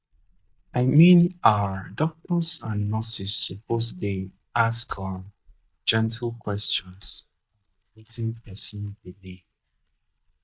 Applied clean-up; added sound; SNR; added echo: neural mask model DeepFilterNet 3.